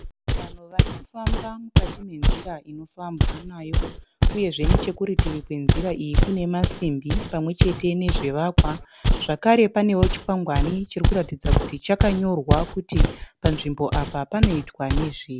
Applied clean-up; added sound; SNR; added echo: none; Walk, footsteps; -2 dB; none.